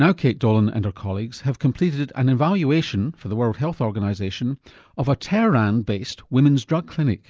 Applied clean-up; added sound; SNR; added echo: none; none; none; none.